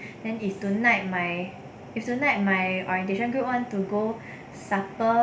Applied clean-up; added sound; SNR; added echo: none; none; none; none.